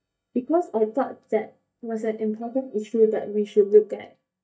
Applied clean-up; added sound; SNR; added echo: neural mask model DeepFilterNet 3.